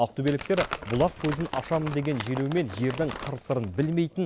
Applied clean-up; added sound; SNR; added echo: none; Crumpling, crinkling; 10 dB; none.